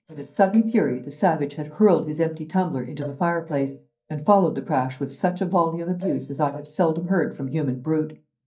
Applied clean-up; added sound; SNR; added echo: neural mask model DeepFilterNet 3.